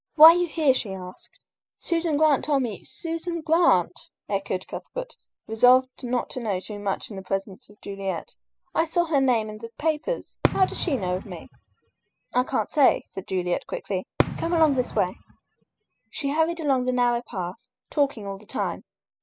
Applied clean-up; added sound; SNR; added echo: classical method spectral subtraction.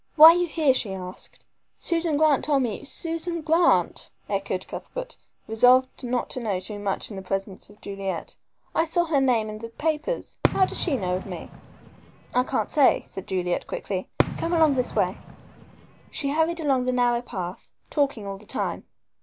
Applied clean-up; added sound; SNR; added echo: none; Fireworks; 9 dB; none.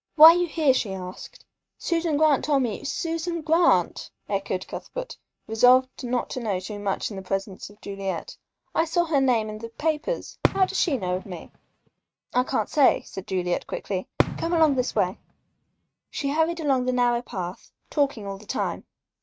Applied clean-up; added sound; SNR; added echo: neural mask model RNNoise.